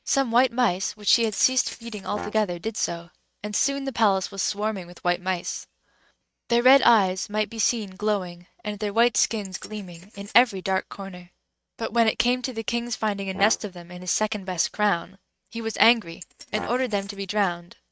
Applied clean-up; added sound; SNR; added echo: neural mask model RNNoise.